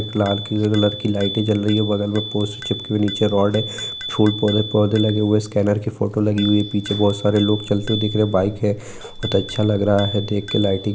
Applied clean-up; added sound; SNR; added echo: none; Bicycle bell; 12 dB; none.